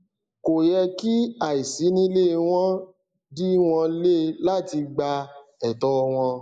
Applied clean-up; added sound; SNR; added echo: neural mask model Resemble Enhance denoiser.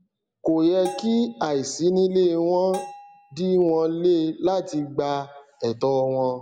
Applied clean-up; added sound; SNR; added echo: none; Bell; 18 dB; none.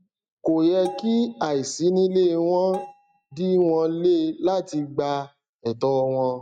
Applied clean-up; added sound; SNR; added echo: neural mask model RNNoise.